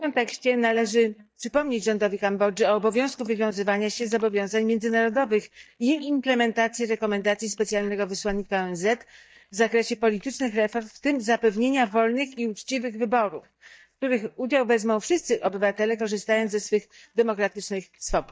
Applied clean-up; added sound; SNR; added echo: neural mask model DeepFilterNet 3.